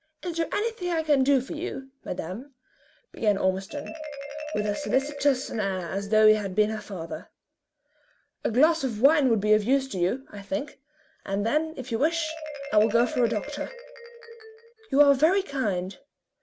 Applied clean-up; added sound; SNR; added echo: none; Marimba, xylophone; 15 dB; none.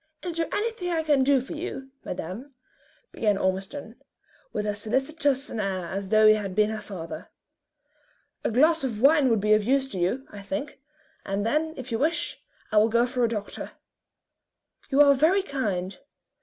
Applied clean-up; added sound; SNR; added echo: none; none; none; none.